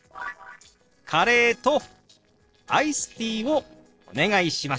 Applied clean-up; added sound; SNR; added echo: neural separator model SepFormer DNS4.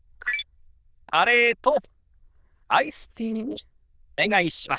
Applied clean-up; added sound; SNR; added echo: neural diffusion model UNIVERSE++.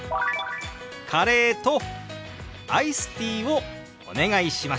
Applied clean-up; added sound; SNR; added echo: none; none; none; none.